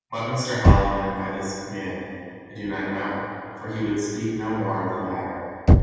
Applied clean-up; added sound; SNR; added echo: none; Knock; -3 dB; reverberation time 2.1 s.